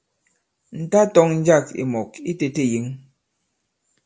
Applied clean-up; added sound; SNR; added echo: none; none; none; none.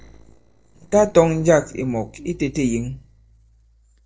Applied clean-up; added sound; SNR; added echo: neural separator model SepFormer DNS4.